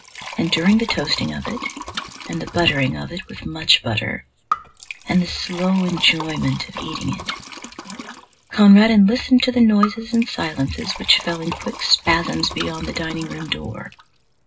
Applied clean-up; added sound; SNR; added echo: none; Liquid; 13 dB; reverberation time 0.2 s.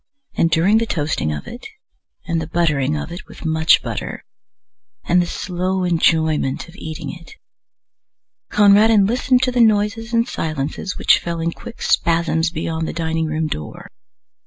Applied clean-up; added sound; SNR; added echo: none; none; none; none.